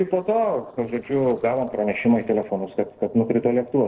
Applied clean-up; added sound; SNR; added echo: neural separator model SepFormer DNS4.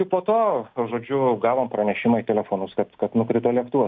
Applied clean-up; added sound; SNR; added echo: none; none; none; none.